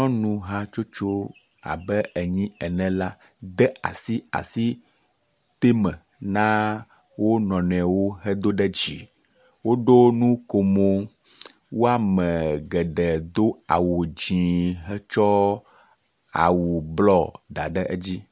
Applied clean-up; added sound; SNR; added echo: none; none; none; none.